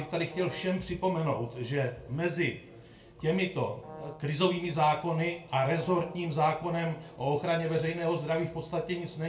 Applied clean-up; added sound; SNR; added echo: none; Brass instrument; 17 dB; reverberation time 0.3 s.